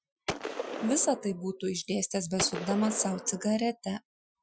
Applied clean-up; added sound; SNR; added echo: classical method Wiener filter.